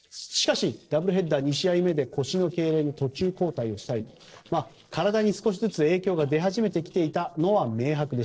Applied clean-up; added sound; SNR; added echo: neural separator model SepFormer DNS4.